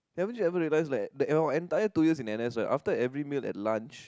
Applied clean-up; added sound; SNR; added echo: none; none; none; none.